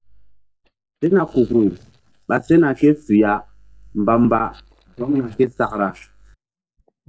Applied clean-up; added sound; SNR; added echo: neural mask model DeepFilterNet 3.